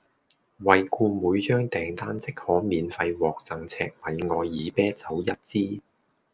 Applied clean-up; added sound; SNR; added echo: none; none; none; none.